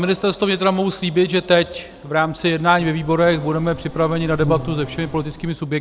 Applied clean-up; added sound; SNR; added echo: none; Insect; 12 dB; none.